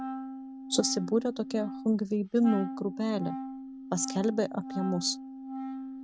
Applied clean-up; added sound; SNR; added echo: none; Wind instrument, woodwind instrument; 8 dB; none.